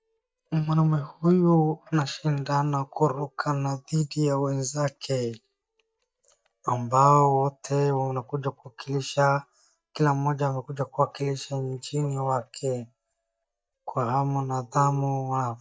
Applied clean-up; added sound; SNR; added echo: neural mask model DeepFilterNet 3.